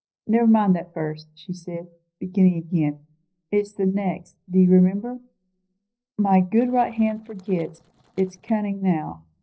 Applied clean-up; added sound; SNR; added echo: neural separator model SepFormer DNS4.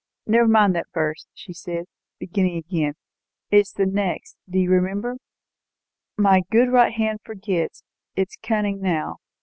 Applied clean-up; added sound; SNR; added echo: none; none; none; none.